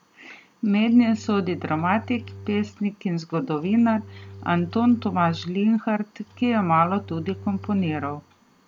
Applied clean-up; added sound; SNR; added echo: none; Bowed string instrument; 18 dB; none.